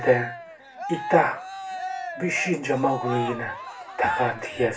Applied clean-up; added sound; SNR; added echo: none; Cheering; 8 dB; reverberation time 0.2 s.